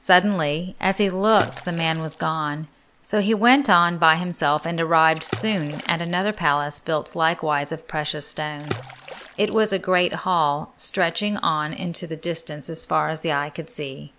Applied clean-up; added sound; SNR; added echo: none; Water / Splash, splatter; 17 dB; none.